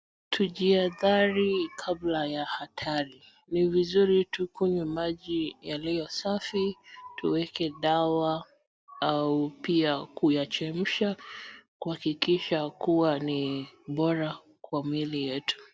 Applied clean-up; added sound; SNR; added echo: none; none; none; none.